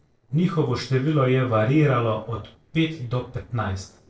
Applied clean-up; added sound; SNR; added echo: neural separator model SepFormer DNS4.